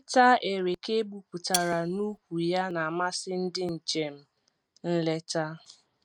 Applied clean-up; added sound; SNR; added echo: neural mask model RNNoise.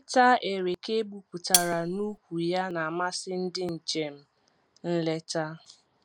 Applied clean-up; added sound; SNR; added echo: none; Cutlery, silverware; -1 dB; none.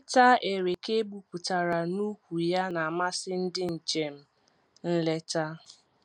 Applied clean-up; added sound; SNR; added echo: none; none; none; none.